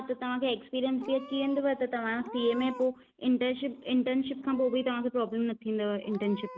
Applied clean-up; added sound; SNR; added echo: none; Meow / Purr; 19 dB; none.